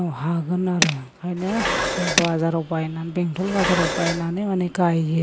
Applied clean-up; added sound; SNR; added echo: none; Tools + Dishes, pots, and pans; 4 dB; none.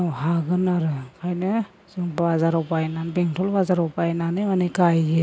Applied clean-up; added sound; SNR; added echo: none; none; none; none.